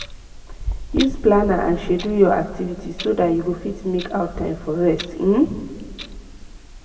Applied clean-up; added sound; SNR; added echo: none; Clock; 11 dB; reverberation time 1.6 s.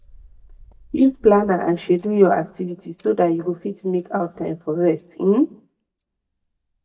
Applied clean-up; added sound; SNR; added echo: neural mask model DeepFilterNet 3.